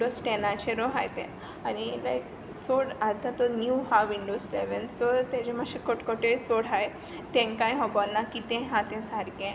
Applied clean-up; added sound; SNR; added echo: none; none; none; none.